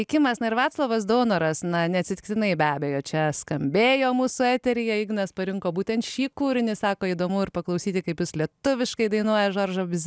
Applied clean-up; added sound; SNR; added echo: none; none; none; none.